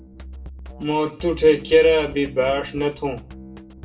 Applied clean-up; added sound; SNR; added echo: none; Drum kit; 17 dB; reverberation time 0.2 s.